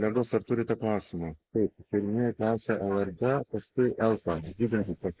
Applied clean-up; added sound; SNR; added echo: neural mask model Resemble Enhance denoiser.